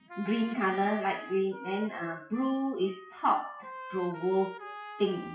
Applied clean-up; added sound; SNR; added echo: classical method WPE with log-MMSE.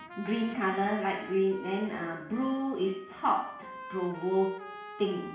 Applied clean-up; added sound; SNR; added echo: none; Trumpet; 14 dB; reverberation time 0.6 s.